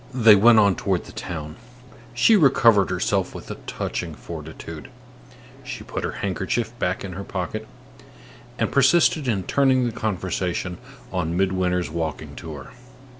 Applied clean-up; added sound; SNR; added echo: none; none; none; none.